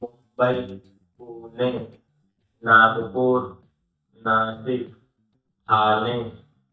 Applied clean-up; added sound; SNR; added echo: neural mask model DeepFilterNet 3.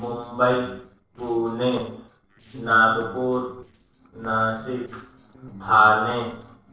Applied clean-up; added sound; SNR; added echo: neural separator model SepFormer DNS4.